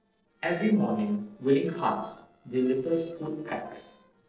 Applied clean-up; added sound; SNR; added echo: neural separator model SepFormer DNS4.